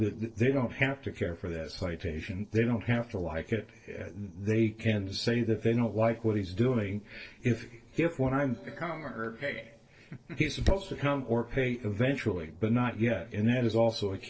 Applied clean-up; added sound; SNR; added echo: neural separator model SepFormer DNS4.